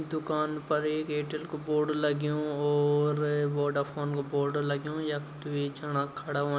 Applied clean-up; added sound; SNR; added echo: none; none; none; none.